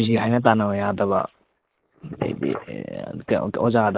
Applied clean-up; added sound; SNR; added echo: neural mask model Resemble Enhance denoiser.